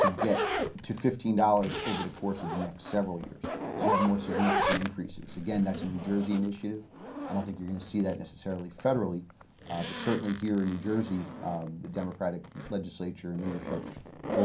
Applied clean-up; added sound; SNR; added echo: none; Zipper (clothing); 4 dB; reverberation time 0.3 s.